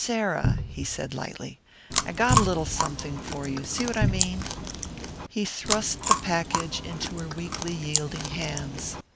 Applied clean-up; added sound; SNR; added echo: none; Chewing, mastication + Cupboard open or close; -2 dB; none.